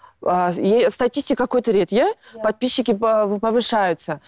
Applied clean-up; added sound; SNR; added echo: none; none; none; none.